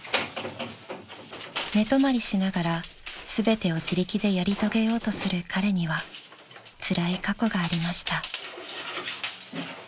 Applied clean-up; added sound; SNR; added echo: none; Tools; 14 dB; none.